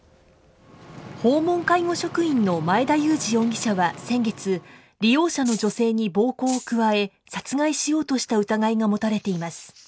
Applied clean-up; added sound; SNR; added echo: none; Rattle (instrument); 13 dB; none.